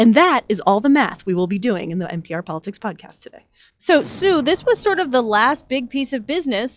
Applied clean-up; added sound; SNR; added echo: classical method log-MMSE.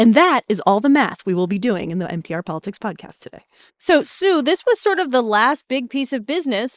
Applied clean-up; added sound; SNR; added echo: neural mask model Resemble Enhance denoiser.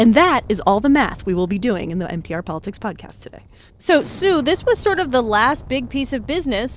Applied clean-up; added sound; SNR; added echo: none; Explosion; 18 dB; none.